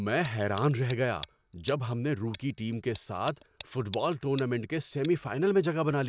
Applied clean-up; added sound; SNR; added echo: none; Tick; 16 dB; none.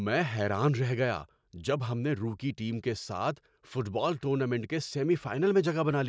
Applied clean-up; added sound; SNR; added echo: none; none; none; none.